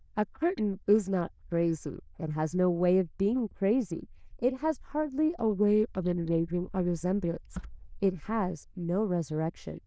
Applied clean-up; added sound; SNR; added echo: neural diffusion model UNIVERSE++.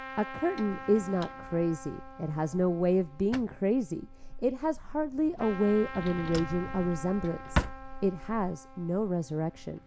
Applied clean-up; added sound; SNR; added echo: none; Drawer open or close + Trumpet; 10 dB; none.